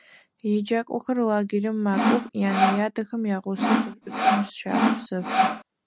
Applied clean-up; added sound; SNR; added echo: none; Sawing; -3 dB; none.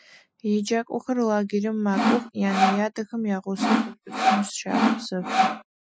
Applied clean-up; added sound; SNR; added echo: classical method Wiener filter.